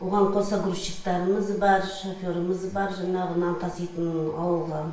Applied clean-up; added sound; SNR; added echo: none; none; none; reverberation time 0.6 s.